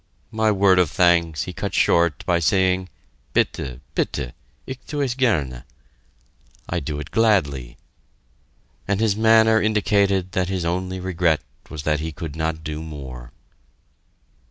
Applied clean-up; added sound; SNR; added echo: none; none; none; none.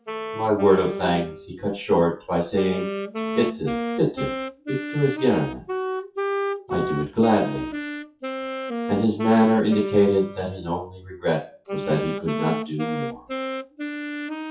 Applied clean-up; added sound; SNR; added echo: classical method WPE with log-MMSE.